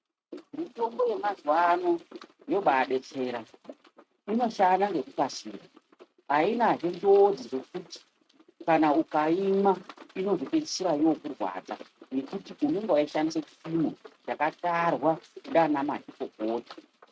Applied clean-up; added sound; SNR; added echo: neural mask model RNNoise.